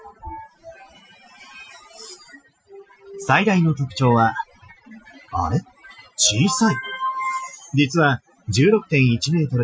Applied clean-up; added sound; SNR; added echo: classical method Wiener filter.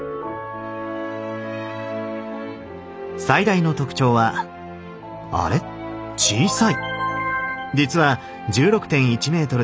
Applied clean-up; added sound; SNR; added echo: none; none; none; none.